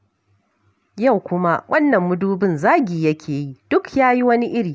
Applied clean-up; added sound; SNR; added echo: none; none; none; none.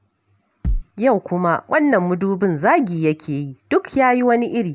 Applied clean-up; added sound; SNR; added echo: none; Bass drum; 3 dB; none.